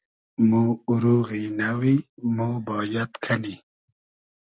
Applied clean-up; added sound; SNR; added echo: none; none; none; none.